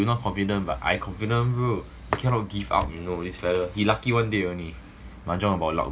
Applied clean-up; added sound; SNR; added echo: none; none; none; none.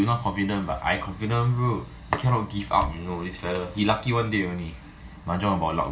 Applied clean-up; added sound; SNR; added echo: none; none; none; reverberation time 0.4 s.